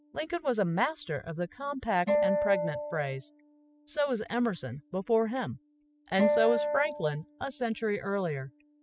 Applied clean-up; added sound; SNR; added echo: classical method spectral subtraction.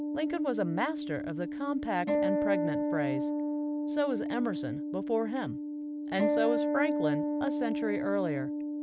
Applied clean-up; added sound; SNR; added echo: none; Acoustic guitar; -2 dB; none.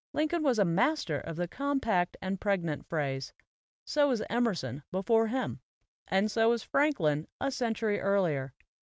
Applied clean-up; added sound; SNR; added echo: none; none; none; none.